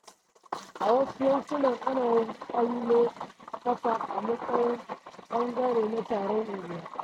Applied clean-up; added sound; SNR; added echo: neural mask model RNNoise.